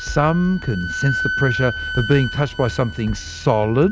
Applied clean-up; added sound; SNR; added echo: none; Wind instrument, woodwind instrument; 9 dB; none.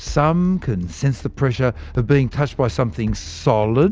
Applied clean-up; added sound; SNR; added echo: none; none; none; none.